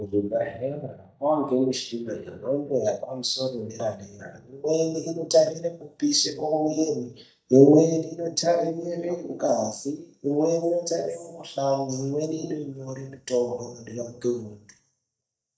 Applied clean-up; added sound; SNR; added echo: neural mask model DeepFilterNet 3.